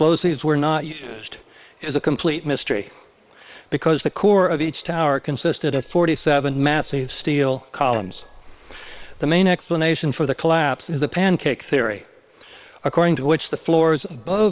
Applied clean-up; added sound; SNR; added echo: neural separator model SepFormer WHAM!.